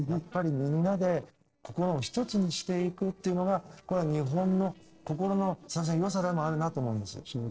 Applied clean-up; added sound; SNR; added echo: neural separator model SepFormer DNS4.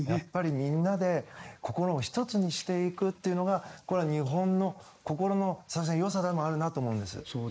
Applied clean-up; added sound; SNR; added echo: neural mask model Resemble Enhance denoiser.